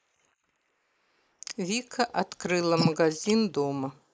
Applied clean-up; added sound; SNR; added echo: neural mask model Resemble Enhance denoiser.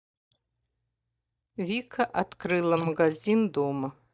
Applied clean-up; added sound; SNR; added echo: neural mask model DeepFilterNet 3.